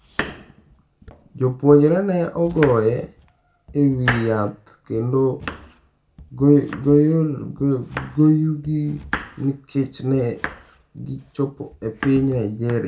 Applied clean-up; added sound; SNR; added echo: none; Domestic sounds, home sounds; 14 dB; reverberation time 0.2 s.